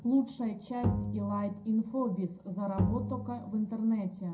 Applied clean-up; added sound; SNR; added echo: none; Bowed string instrument; 4 dB; reverberation time 0.2 s.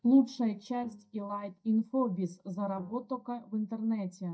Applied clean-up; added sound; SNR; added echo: neural mask model DeepFilterNet 3.